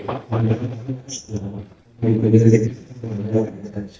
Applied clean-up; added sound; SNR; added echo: neural mask model DeepFilterNet 3.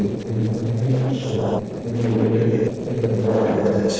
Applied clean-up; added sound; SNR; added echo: neural separator model SepFormer DNS4.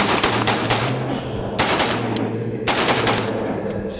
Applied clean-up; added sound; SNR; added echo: none; Gunshot, gunfire; -3 dB; reverberation time 2.1 s.